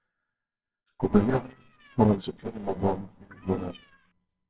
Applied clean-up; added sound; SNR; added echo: neural separator model SepFormer WHAMR!.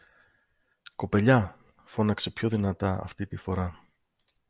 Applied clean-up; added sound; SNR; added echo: none; none; none; none.